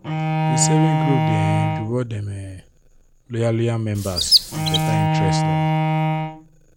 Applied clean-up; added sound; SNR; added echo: none; Chirp, tweet + Bowed string instrument; -4 dB; none.